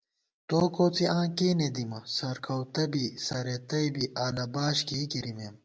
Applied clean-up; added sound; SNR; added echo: none; none; none; none.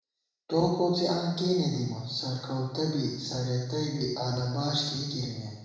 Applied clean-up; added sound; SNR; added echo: none; none; none; reverberation time 1.0 s.